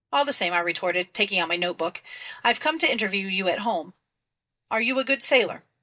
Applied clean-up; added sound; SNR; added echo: neural mask model DeepFilterNet 3.